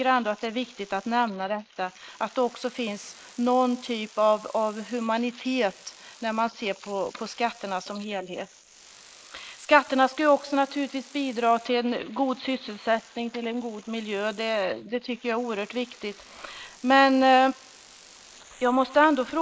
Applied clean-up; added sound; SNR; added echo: neural mask model Resemble Enhance denoiser.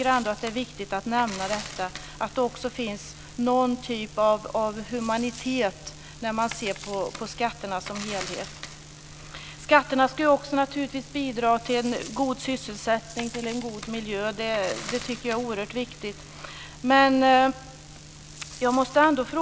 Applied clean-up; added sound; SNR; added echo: none; Coin (dropping); 18 dB; none.